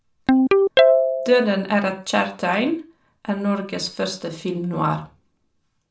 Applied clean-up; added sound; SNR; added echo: none; Ringtone; -1 dB; reverberation time 0.4 s.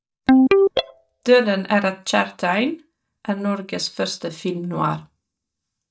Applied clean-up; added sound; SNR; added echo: neural mask model DeepFilterNet 3.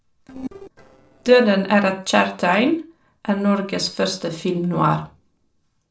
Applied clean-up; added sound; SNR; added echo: neural separator model SepFormer DNS4.